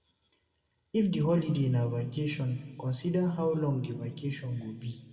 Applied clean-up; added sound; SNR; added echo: none; none; none; reverberation time 1.7 s.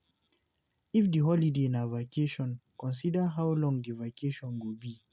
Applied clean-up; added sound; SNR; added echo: none; none; none; none.